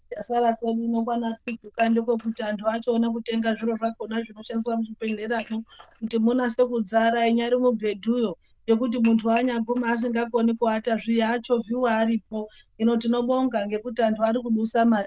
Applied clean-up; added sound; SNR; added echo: neural diffusion model UNIVERSE++.